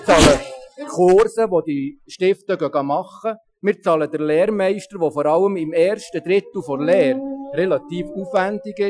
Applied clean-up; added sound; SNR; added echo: classical method Wiener filter.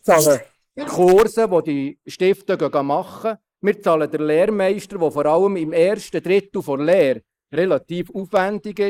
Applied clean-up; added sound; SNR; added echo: neural mask model Resemble Enhance denoiser.